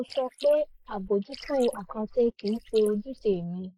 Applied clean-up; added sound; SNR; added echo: neural mask model Resemble Enhance denoiser.